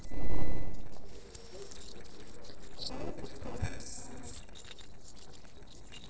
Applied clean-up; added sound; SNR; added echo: neural separator model SepFormer DNS4.